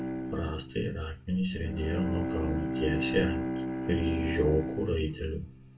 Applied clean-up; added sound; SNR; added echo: none; Bowed string instrument; 3 dB; reverberation time 0.2 s.